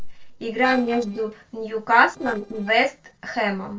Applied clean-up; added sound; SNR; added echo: neural separator model SepFormer DNS4.